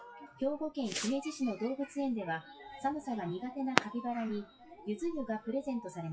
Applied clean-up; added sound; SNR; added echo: classical method WPE with log-MMSE.